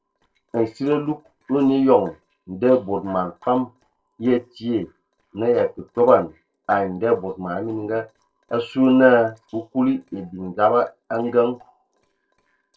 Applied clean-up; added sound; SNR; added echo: neural separator model SepFormer DNS4.